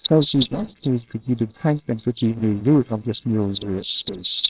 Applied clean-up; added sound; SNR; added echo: neural separator model SepFormer WHAMR!.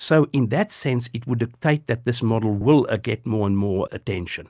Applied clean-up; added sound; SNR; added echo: none; none; none; none.